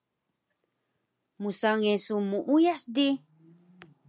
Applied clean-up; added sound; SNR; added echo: none; none; none; none.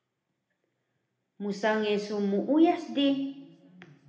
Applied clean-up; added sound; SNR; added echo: none; none; none; reverberation time 0.9 s.